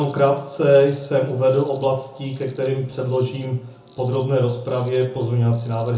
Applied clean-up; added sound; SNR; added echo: none; Cricket; 9 dB; reverberation time 0.7 s.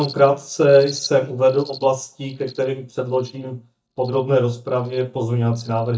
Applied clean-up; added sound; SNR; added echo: neural mask model DeepFilterNet 3.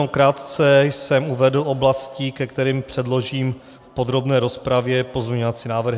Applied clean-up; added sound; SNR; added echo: none; none; none; none.